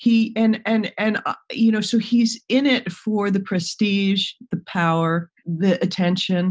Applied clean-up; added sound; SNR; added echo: none; none; none; none.